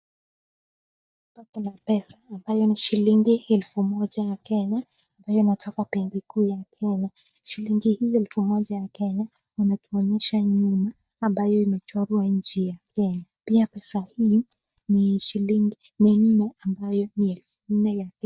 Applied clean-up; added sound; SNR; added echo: neural mask model DeepFilterNet 3.